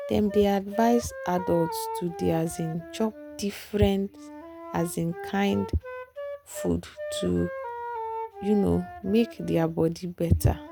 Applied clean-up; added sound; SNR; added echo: none; Wind instrument, woodwind instrument; 11 dB; none.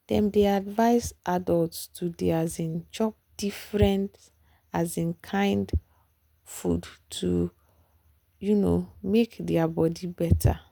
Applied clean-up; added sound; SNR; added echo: none; none; none; none.